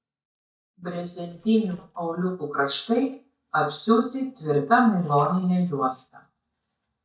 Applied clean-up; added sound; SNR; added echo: neural mask model DeepFilterNet 3.